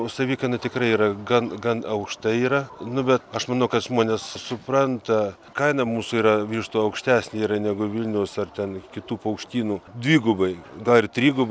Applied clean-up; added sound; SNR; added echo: none; none; none; none.